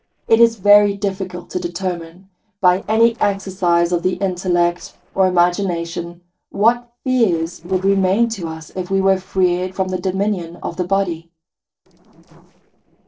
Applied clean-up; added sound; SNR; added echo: neural separator model SepFormer DNS4.